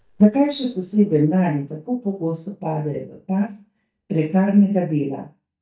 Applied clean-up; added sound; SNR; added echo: neural mask model DeepFilterNet 3.